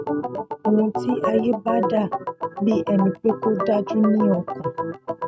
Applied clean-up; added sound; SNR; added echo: neural mask model RNNoise.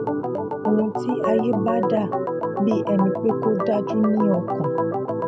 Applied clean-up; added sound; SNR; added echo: none; Organ; 1 dB; none.